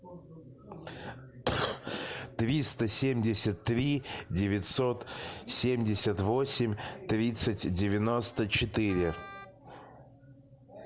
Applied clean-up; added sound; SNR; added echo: none; Wind instrument, woodwind instrument; 18 dB; none.